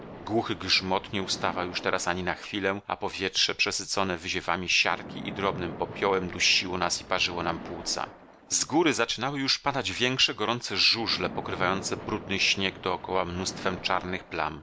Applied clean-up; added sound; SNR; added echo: none; Splash, splatter; 15 dB; none.